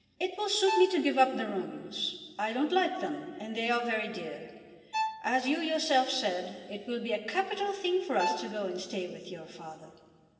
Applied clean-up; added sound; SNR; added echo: none; Bowed string instrument; 7 dB; reverberation time 1.9 s.